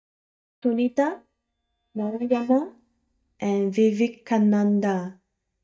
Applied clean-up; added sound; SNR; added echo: neural mask model DeepFilterNet 3.